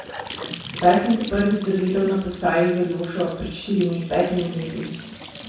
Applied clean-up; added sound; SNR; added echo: none; Trickle, dribble / Bathtub (filling or washing) / Sink (filling or washing) / Gurgling / Splash, splatter; 10 dB; reverberation time 0.7 s.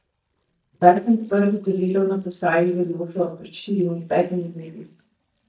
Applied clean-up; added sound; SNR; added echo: neural mask model DeepFilterNet 3.